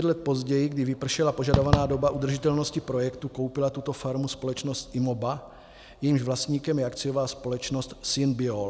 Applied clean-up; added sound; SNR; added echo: none; Fireworks; 3 dB; none.